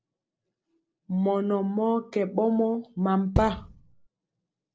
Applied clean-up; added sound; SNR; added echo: neural separator model SepFormer DNS4.